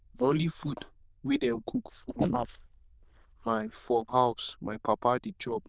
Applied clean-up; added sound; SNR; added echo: neural diffusion model UNIVERSE++.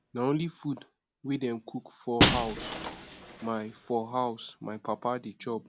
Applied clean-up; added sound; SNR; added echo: none; Shatter; 0 dB; none.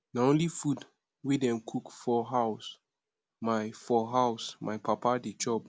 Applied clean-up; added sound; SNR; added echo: none; none; none; none.